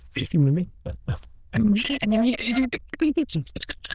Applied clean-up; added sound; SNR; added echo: neural diffusion model UNIVERSE++.